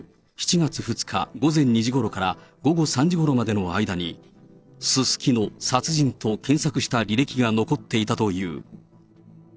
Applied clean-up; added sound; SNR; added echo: neural separator model SepFormer DNS4.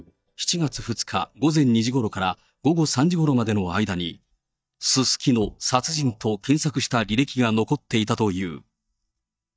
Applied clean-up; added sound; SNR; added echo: neural mask model DeepFilterNet 3.